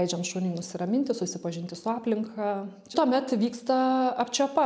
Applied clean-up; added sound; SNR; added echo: none; none; none; none.